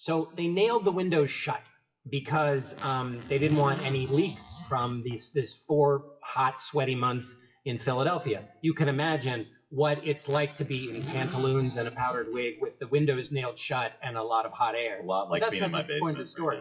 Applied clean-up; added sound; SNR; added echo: classical method WPE with log-MMSE.